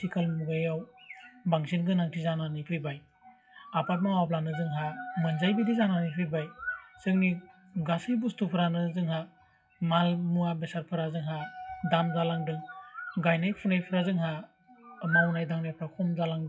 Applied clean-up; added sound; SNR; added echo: classical method WPE with log-MMSE.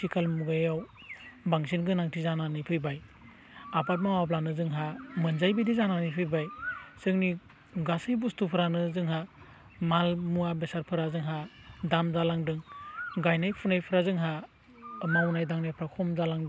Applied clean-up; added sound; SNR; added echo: none; none; none; none.